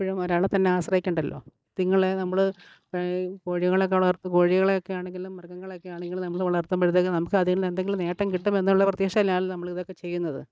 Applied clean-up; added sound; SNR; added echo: neural mask model DeepFilterNet 3.